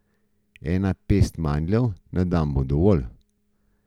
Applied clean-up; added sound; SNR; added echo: none; none; none; none.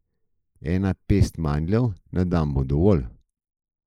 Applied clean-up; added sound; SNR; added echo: neural mask model Resemble Enhance denoiser.